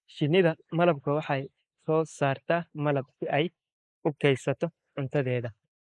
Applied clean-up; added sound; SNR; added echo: neural mask model Resemble Enhance denoiser.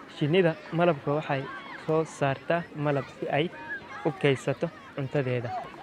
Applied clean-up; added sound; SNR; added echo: none; Human group actions; 14 dB; none.